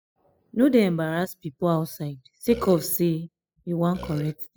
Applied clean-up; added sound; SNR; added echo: classical method spectral subtraction.